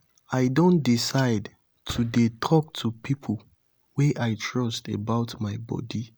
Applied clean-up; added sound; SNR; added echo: none; Fireworks; 18 dB; none.